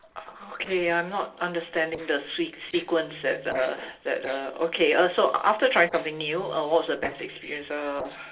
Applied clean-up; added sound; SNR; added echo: neural separator model SepFormer DNS4.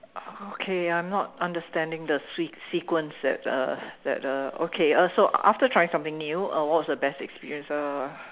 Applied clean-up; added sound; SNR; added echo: none; none; none; none.